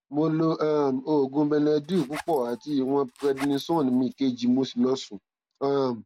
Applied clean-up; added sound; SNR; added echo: none; Zipper (clothing); 19 dB; none.